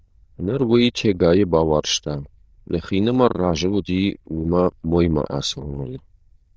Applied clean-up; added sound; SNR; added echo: neural diffusion model UNIVERSE++.